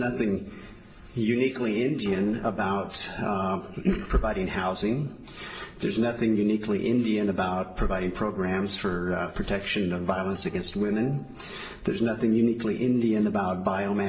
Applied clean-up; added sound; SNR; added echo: neural separator model SepFormer DNS4.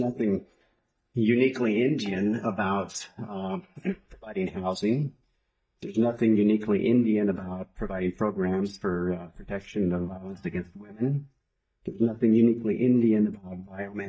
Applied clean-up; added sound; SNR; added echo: neural mask model DeepFilterNet 3.